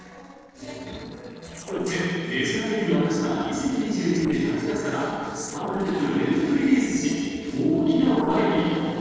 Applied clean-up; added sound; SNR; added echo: neural separator model SepFormer DNS4.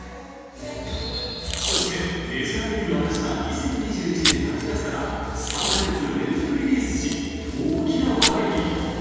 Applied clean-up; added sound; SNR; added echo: none; Packing tape, duct tape; 6 dB; reverberation time 2.1 s.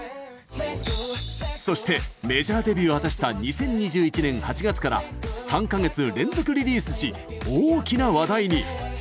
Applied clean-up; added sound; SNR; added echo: none; none; none; none.